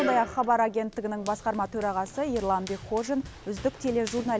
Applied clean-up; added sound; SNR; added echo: none; Run; 12 dB; none.